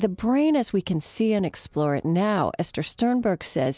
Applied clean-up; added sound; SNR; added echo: none; none; none; none.